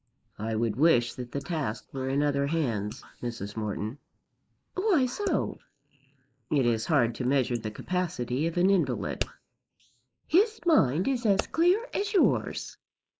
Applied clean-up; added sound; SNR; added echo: neural mask model Resemble Enhance denoiser.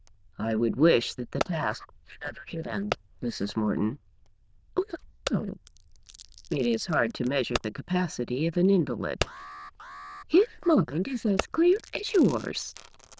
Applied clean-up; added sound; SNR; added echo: neural diffusion model UNIVERSE++.